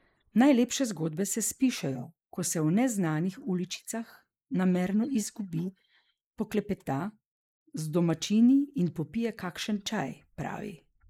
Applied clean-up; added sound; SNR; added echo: neural mask model Resemble Enhance denoiser.